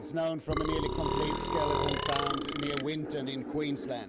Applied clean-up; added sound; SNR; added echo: none; Burping, eructation; -1 dB; none.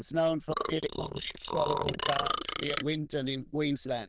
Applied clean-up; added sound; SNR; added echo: neural diffusion model UNIVERSE++.